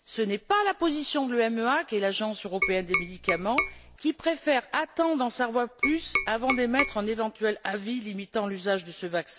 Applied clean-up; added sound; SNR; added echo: none; Tap; 2 dB; none.